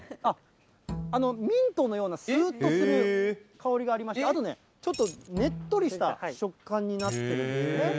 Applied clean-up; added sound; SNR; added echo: none; Bowed string instrument + Coin (dropping); 12 dB; none.